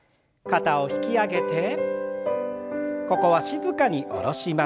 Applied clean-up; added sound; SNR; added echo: none; none; none; none.